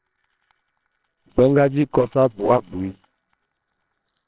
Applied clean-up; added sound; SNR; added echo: neural separator model SepFormer WHAMR!.